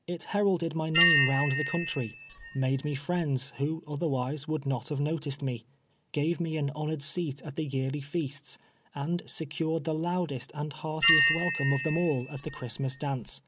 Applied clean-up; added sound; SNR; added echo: none; Bell; -1 dB; none.